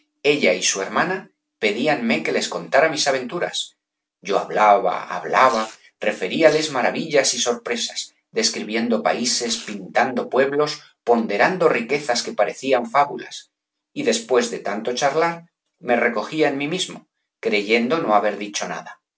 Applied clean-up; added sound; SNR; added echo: none; Domestic sounds, home sounds; 19 dB; none.